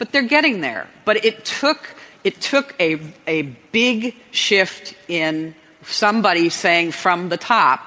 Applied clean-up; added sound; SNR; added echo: none; none; none; none.